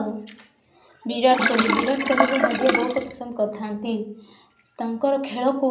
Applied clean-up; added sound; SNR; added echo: none; Sink (filling or washing); 0 dB; reverberation time 0.5 s.